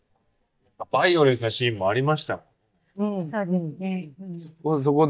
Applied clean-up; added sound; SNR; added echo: neural mask model DeepFilterNet 3.